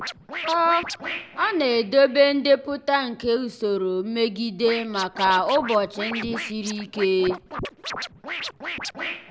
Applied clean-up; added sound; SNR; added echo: none; Scratching (performance technique); 11 dB; none.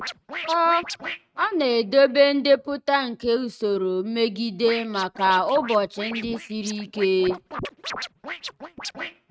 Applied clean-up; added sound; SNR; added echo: neural mask model RNNoise.